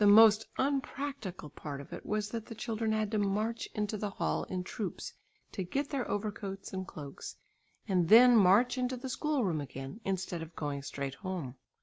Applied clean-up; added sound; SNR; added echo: none; none; none; none.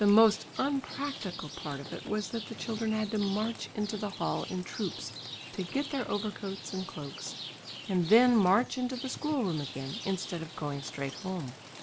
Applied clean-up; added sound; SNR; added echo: none; Rain; 12 dB; none.